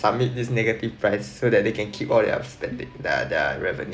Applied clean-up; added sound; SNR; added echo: none; Organ; 19 dB; none.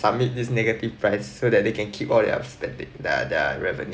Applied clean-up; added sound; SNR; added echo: none; none; none; none.